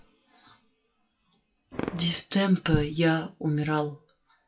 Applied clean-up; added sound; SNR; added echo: classical method WPE with log-MMSE.